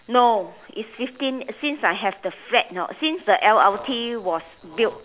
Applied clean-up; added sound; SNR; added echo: none; none; none; none.